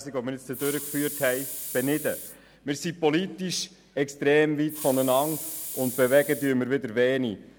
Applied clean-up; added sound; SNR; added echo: none; Hiss; 10 dB; none.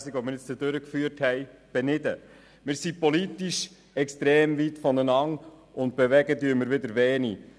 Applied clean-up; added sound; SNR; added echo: none; none; none; none.